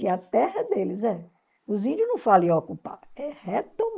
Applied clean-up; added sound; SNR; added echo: neural mask model Resemble Enhance denoiser.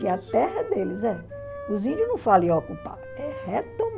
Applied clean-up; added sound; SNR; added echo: none; Wind instrument, woodwind instrument; 15 dB; none.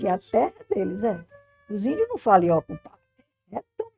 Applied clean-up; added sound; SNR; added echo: neural mask model RNNoise.